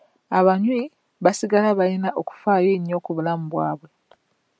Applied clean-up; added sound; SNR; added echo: none; none; none; none.